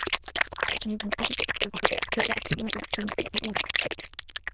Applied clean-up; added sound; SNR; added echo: neural diffusion model UNIVERSE++.